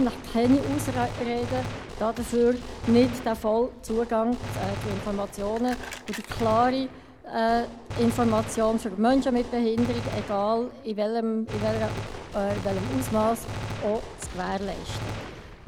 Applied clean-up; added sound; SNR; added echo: none; Gunshot, gunfire; 9 dB; none.